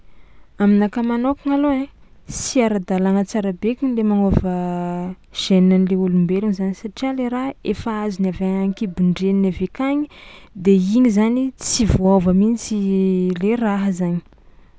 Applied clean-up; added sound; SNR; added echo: none; none; none; none.